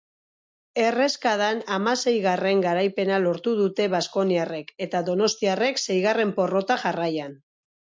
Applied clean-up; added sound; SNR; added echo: none; none; none; none.